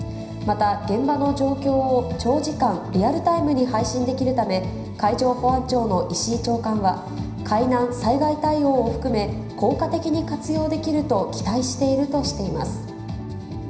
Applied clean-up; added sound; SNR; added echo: none; none; none; reverberation time 0.9 s.